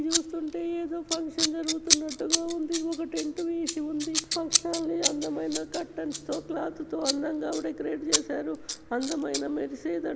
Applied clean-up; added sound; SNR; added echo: none; Scissors; 2 dB; none.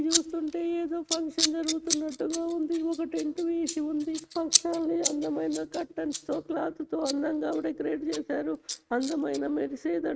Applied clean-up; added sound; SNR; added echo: neural mask model RNNoise.